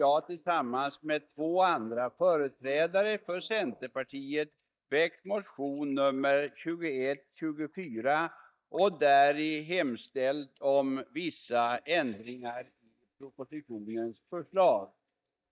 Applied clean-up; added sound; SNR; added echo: neural mask model DeepFilterNet 3.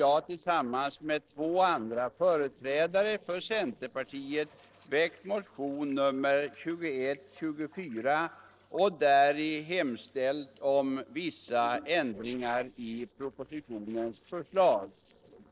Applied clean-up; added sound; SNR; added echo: neural separator model SepFormer DNS4.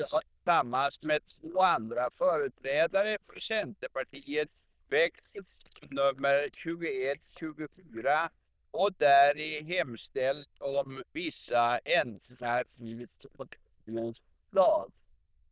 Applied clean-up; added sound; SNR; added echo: neural diffusion model UNIVERSE++.